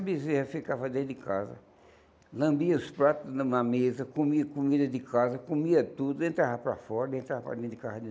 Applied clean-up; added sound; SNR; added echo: none; none; none; none.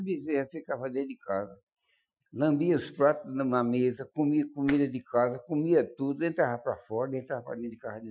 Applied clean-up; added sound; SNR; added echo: classical method Wiener filter.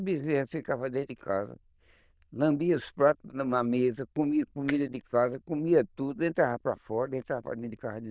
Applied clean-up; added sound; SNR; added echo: neural diffusion model UNIVERSE++.